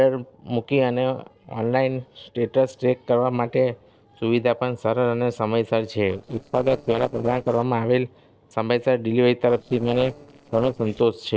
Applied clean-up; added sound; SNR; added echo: neural separator model SepFormer DNS4.